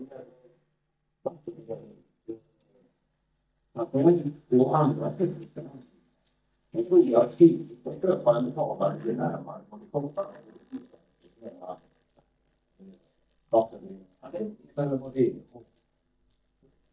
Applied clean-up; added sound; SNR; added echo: neural mask model DeepFilterNet 3.